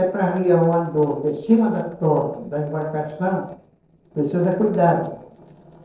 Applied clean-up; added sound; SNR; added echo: neural separator model SepFormer DNS4.